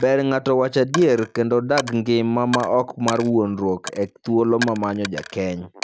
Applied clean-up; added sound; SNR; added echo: none; Coin (dropping); 13 dB; none.